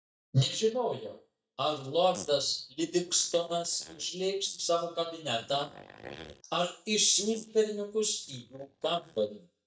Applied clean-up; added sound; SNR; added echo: neural mask model DeepFilterNet 3.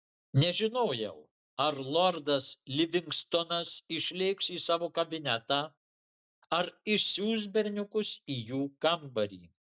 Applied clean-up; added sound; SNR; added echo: none; none; none; none.